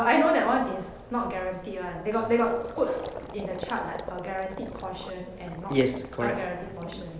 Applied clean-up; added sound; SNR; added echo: none; Gurgling; 15 dB; none.